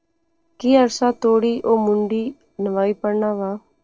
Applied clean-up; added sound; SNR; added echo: neural separator model SepFormer DNS4.